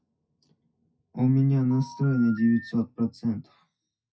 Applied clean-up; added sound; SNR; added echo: classical method WPE with log-MMSE.